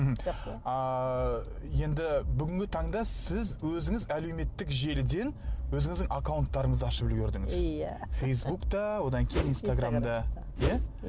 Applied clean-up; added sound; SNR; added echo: none; none; none; none.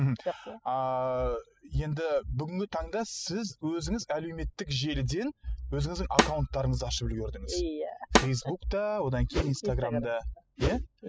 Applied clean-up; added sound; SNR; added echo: classical method spectral subtraction.